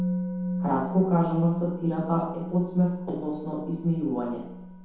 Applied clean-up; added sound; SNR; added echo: none; Musical instrument; 6 dB; reverberation time 0.8 s.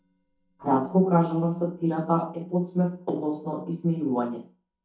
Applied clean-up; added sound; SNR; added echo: neural mask model DeepFilterNet 3.